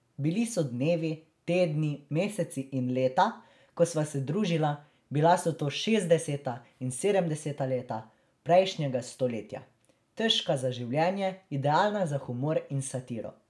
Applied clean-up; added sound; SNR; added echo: none; none; none; none.